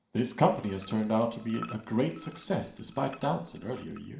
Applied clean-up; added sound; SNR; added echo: none; Liquid; 18 dB; reverberation time 0.4 s.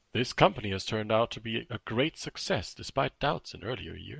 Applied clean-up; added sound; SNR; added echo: none; none; none; none.